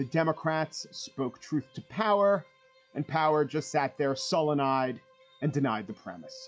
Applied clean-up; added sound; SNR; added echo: classical method log-MMSE.